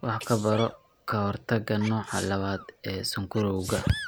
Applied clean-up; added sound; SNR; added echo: none; Sneeze; 14 dB; none.